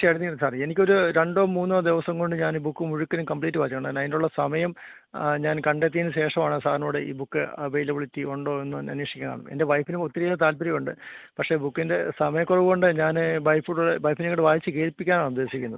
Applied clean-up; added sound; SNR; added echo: none; none; none; none.